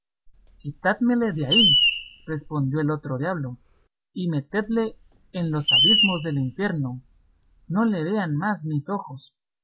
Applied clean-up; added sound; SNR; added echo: none; Screech; 0 dB; none.